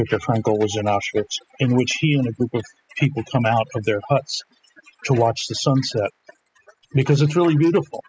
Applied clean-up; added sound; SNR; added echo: classical method spectral subtraction.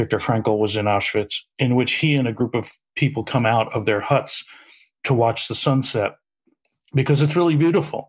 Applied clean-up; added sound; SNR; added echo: none; none; none; none.